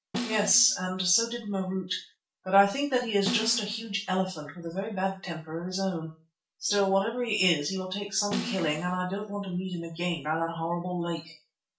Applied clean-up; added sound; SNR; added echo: none; Snare drum; 9 dB; reverberation time 0.3 s.